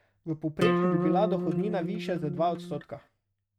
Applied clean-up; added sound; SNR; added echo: neural mask model RNNoise.